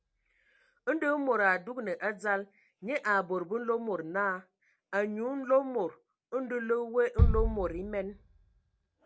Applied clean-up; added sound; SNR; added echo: none; Bass drum; 5 dB; none.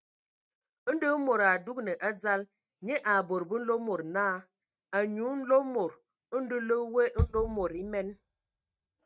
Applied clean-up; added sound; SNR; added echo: neural mask model RNNoise.